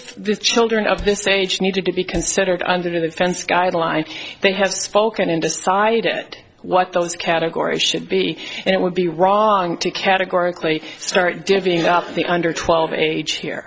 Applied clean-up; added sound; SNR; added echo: none; Cupboard open or close; 18 dB; none.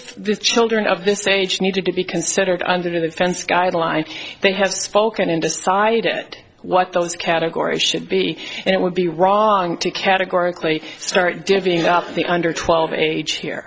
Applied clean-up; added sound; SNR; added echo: none; none; none; none.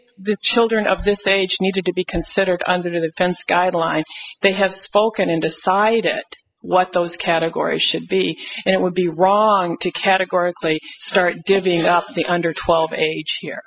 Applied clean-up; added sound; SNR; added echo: classical method spectral subtraction.